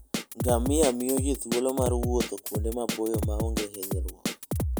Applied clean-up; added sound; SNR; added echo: none; Drum kit; 1 dB; none.